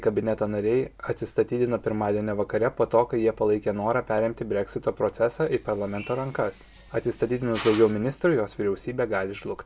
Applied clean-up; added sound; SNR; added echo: none; Drill; 15 dB; none.